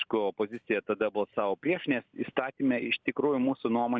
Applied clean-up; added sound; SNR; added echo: none; none; none; none.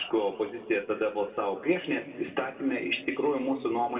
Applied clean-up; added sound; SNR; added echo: none; none; none; reverberation time 1.8 s.